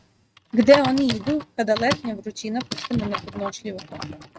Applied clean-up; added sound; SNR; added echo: neural mask model RNNoise.